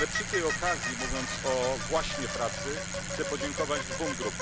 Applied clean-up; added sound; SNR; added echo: none; Bicycle; 0 dB; none.